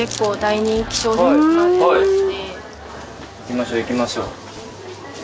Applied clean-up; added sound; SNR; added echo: none; none; none; none.